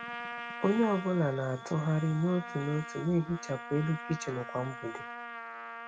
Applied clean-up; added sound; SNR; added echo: none; Trumpet; 11 dB; none.